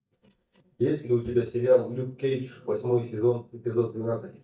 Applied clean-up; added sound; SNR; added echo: neural mask model DeepFilterNet 3.